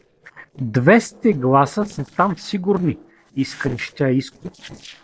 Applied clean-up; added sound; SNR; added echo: neural separator model SepFormer DNS4.